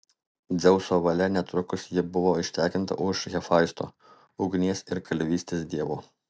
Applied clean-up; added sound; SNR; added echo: none; none; none; none.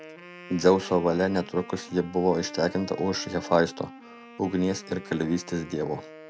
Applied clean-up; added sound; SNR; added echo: none; Wind instrument, woodwind instrument; 17 dB; none.